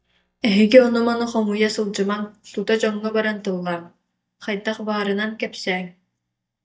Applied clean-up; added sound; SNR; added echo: neural mask model DeepFilterNet 3.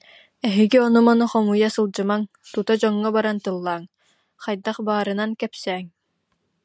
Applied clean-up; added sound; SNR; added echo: none; none; none; none.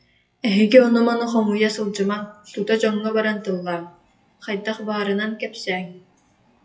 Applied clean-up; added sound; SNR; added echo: classical method WPE with log-MMSE.